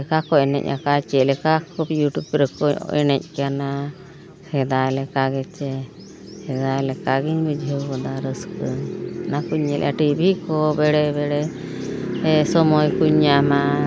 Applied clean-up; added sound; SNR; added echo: none; none; none; none.